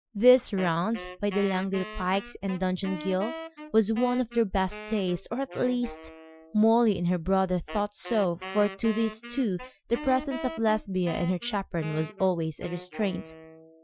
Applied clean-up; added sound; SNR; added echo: classical method Wiener filter.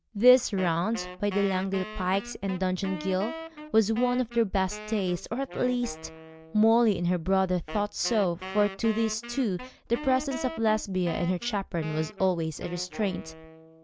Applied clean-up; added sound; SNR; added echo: none; Wind instrument, woodwind instrument; 14 dB; none.